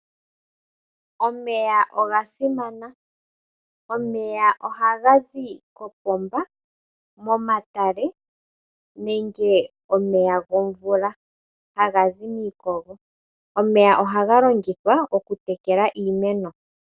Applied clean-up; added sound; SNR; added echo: none; none; none; none.